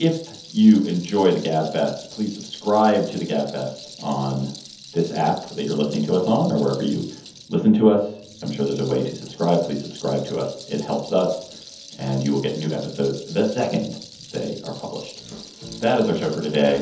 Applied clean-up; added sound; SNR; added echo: none; Rattle; 20 dB; reverberation time 0.7 s.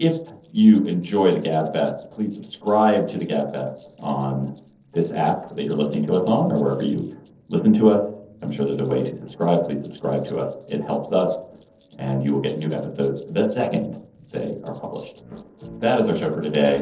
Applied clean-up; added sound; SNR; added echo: neural separator model SepFormer DNS4.